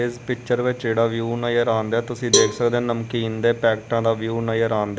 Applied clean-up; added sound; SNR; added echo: none; Cowbell; 6 dB; none.